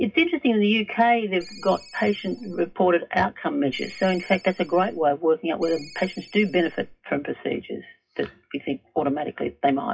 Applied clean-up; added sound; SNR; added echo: classical method WPE with log-MMSE.